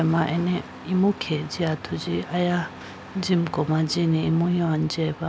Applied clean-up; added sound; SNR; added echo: none; Engine starting; 17 dB; none.